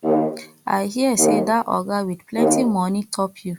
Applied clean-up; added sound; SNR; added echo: none; Brass instrument; 2 dB; none.